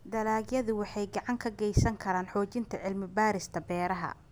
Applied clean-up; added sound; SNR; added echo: none; none; none; none.